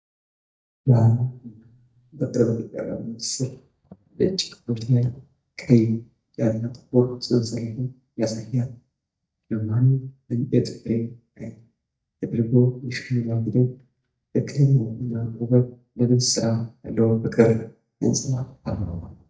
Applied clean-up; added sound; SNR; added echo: neural mask model DeepFilterNet 3.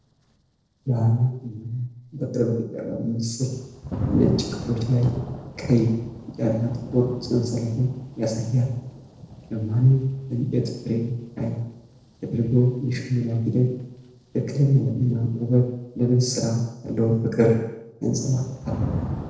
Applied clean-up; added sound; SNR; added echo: neural separator model SepFormer DNS4.